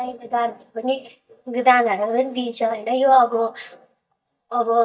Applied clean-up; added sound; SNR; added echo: neural mask model DeepFilterNet 3.